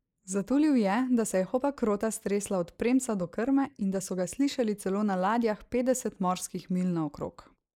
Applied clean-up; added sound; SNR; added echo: neural mask model Resemble Enhance denoiser.